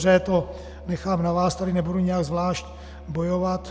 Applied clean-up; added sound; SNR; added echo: none; Musical instrument; 16 dB; none.